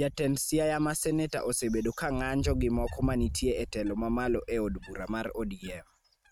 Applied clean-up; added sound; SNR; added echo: neural mask model RNNoise.